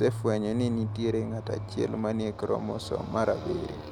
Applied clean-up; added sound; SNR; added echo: none; Motorcycle; 8 dB; none.